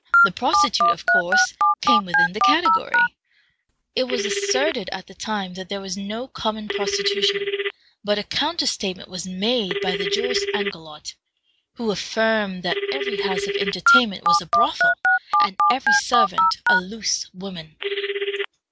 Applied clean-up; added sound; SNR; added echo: none; Telephone; -4 dB; none.